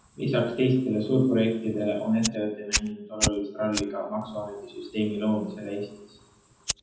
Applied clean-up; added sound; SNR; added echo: none; Fire; 8 dB; reverberation time 0.8 s.